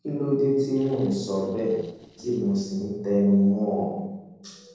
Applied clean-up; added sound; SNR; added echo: neural separator model SepFormer DNS4.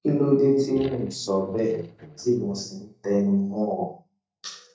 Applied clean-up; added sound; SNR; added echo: neural mask model DeepFilterNet 3.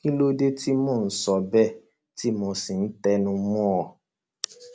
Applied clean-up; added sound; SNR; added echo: none; none; none; none.